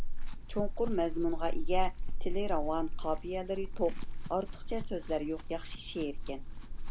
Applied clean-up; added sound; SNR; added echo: none; Chewing, mastication / Livestock, farm animals, working animals; -3 dB; none.